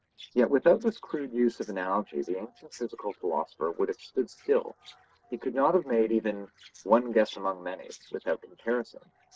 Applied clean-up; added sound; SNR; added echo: neural separator model SepFormer DNS4.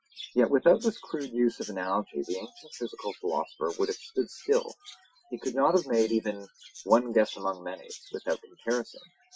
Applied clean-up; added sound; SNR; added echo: classical method Wiener filter.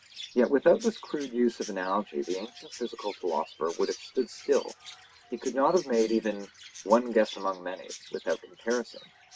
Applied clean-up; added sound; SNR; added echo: none; Chirp, tweet; 18 dB; none.